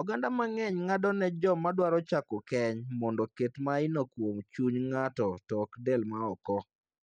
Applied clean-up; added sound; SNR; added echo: none; none; none; none.